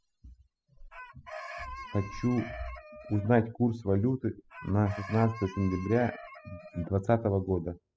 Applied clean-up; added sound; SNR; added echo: classical method spectral subtraction.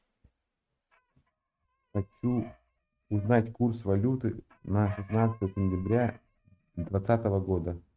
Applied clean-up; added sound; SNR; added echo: neural mask model RNNoise.